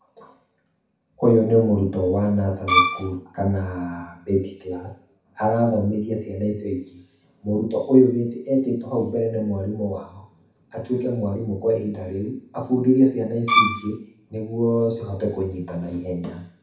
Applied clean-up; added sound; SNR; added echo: none; Bowed string instrument; -3 dB; reverberation time 0.6 s.